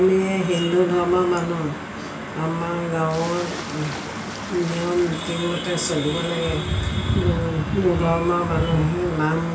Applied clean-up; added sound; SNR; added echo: none; Splash, splatter; 14 dB; reverberation time 0.4 s.